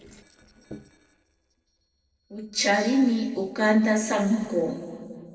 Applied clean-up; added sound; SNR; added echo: neural separator model SepFormer DNS4.